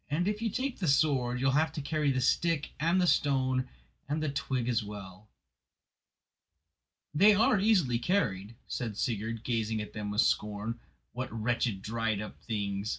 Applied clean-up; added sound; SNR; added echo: none; none; none; none.